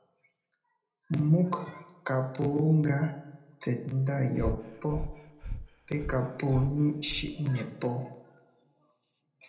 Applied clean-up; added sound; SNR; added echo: none; Breathing; 8 dB; reverberation time 0.8 s.